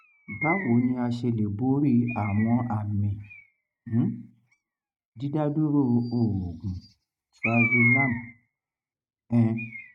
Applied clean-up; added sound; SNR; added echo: neural mask model RNNoise.